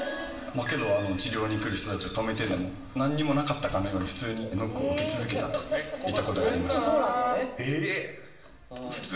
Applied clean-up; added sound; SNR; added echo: none; none; none; reverberation time 1.0 s.